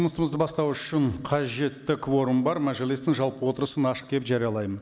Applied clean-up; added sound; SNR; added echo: none; none; none; none.